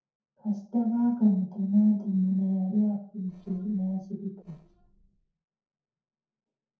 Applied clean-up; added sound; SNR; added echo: neural separator model SepFormer DNS4.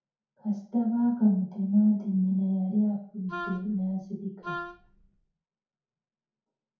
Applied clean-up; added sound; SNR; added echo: none; Wind instrument, woodwind instrument; 11 dB; reverberation time 0.6 s.